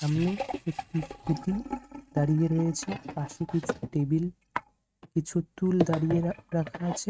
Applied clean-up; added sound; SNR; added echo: neural mask model RNNoise.